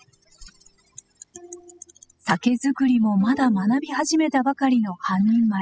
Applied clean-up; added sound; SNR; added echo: classical method spectral subtraction.